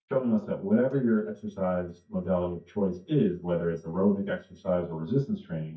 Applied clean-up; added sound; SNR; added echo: neural mask model DeepFilterNet 3.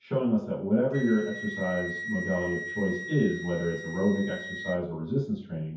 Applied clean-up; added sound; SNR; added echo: none; Wind instrument, woodwind instrument; 11 dB; reverberation time 0.6 s.